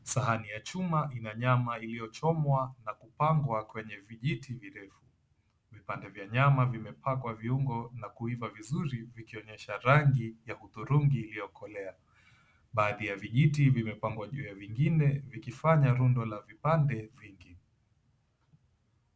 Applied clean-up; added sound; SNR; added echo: none; none; none; none.